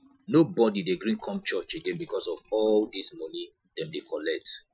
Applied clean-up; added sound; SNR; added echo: classical method Wiener filter.